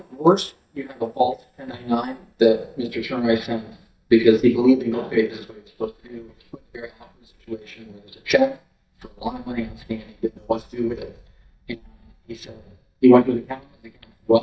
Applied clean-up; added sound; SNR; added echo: neural mask model DeepFilterNet 3.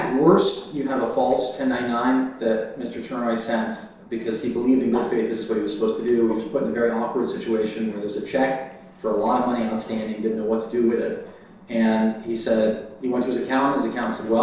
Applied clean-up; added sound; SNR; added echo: neural separator model SepFormer DNS4.